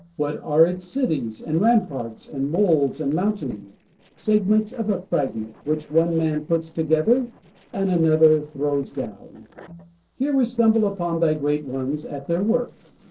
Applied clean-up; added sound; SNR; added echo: neural separator model SepFormer DNS4.